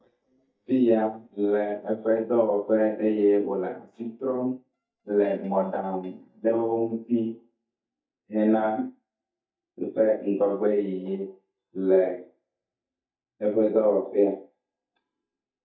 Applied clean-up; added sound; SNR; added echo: neural mask model DeepFilterNet 3.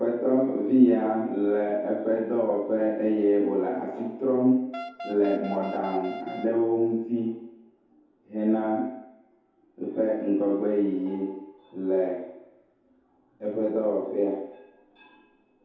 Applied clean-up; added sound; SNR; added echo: none; Wind instrument, woodwind instrument; 11 dB; reverberation time 0.8 s.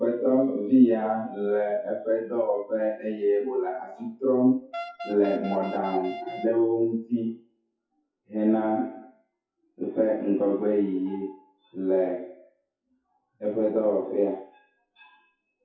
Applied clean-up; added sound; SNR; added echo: classical method WPE with log-MMSE.